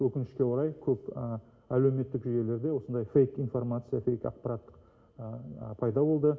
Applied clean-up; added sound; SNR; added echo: none; none; none; none.